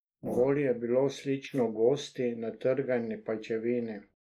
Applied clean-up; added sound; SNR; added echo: neural mask model Resemble Enhance denoiser.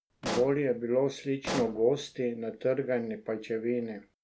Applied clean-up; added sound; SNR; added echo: none; Explosion; 9 dB; none.